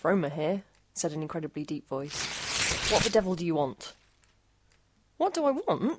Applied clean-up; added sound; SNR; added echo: none; Tearing; 7 dB; none.